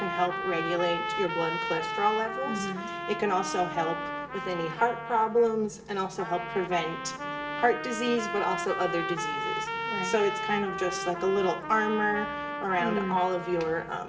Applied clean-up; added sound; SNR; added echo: none; Trumpet; 5 dB; reverberation time 0.7 s.